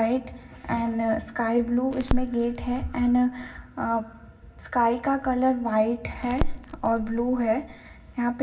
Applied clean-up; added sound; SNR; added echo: none; Crackle; 6 dB; reverberation time 0.4 s.